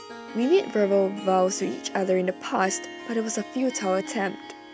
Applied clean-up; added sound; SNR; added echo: none; Harp; 13 dB; none.